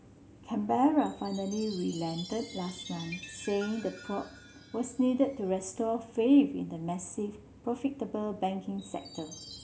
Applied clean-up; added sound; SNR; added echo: none; Chime; 19 dB; none.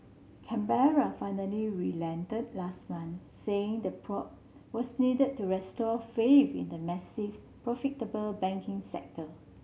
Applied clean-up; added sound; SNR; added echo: none; none; none; none.